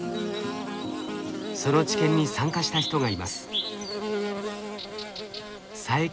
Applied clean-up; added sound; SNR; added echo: none; Buzz / Bird; 4 dB; none.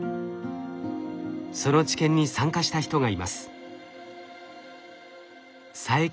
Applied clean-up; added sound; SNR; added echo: none; none; none; none.